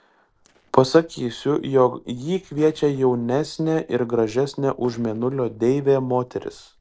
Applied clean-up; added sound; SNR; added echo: neural separator model SepFormer DNS4.